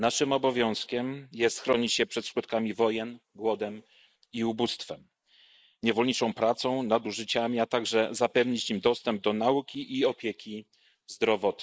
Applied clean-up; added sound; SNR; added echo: neural mask model Resemble Enhance denoiser.